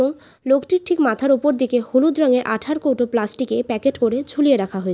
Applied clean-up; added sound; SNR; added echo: none; none; none; none.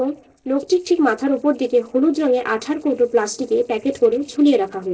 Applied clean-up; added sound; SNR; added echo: neural separator model SepFormer DNS4.